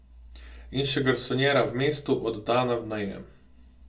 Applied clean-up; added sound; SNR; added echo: none; none; none; reverberation time 0.2 s.